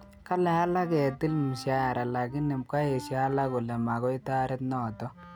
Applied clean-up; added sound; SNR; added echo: none; Wind instrument, woodwind instrument; 18 dB; none.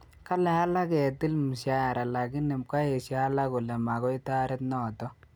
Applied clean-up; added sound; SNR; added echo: none; none; none; none.